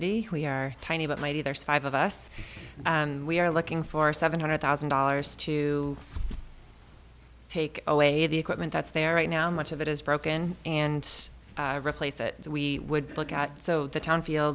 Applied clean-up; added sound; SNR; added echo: none; none; none; none.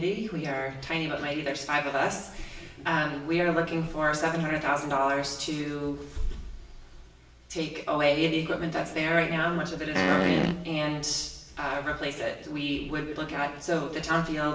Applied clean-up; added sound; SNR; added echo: none; Fart; -3 dB; reverberation time 0.8 s.